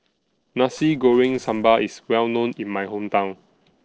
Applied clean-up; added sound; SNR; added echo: neural separator model SepFormer DNS4.